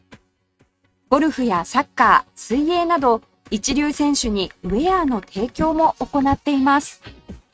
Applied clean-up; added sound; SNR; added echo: neural mask model RNNoise.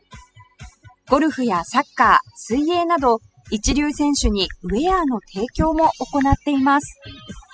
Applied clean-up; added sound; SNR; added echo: classical method spectral subtraction.